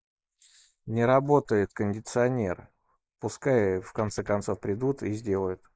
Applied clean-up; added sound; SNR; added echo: neural mask model Resemble Enhance denoiser.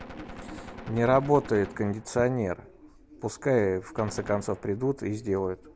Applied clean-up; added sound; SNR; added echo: none; Gunshot, gunfire; 17 dB; none.